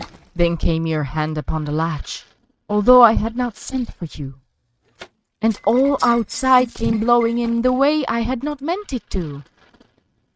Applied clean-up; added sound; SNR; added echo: neural mask model RNNoise.